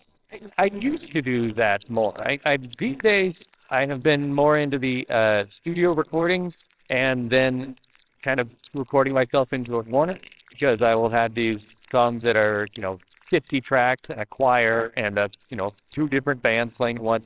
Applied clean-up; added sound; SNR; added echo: neural separator model SepFormer WHAMR!.